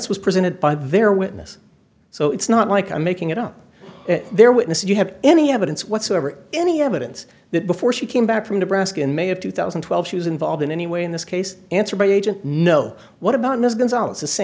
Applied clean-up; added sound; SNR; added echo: none; none; none; none.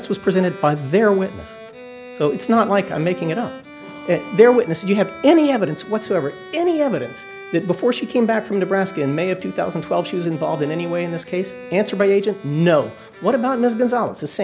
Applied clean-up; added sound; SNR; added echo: none; Bowed string instrument; 17 dB; none.